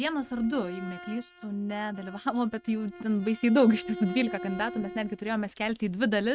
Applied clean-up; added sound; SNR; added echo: neural mask model RNNoise.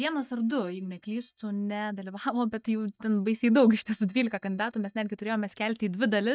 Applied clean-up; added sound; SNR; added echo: neural mask model DeepFilterNet 3.